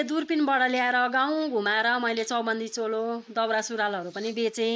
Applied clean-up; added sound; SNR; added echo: neural mask model Resemble Enhance denoiser.